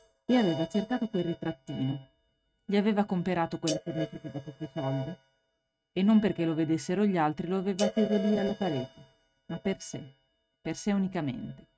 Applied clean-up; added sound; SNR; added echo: neural mask model RNNoise.